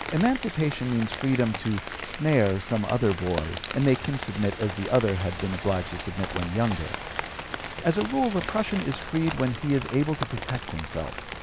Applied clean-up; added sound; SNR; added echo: none; Rain; 9 dB; none.